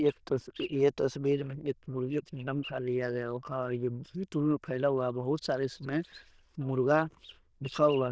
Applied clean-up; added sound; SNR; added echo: neural diffusion model UNIVERSE++.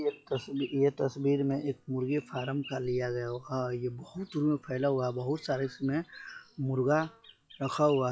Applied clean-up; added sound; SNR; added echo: classical method log-MMSE.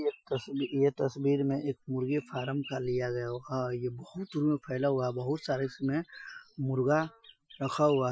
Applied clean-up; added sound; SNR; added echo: classical method Wiener filter.